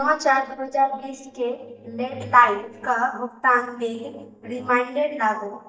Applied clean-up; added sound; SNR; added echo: neural mask model DeepFilterNet 3.